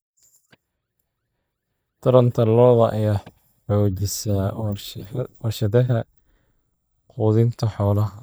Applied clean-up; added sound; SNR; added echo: neural mask model DeepFilterNet 3.